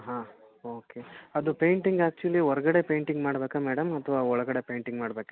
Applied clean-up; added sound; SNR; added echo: none; none; none; none.